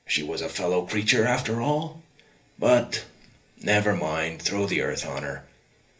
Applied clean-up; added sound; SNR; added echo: none; none; none; reverberation time 0.3 s.